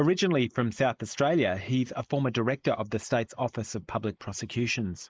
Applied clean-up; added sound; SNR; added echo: neural mask model Resemble Enhance denoiser.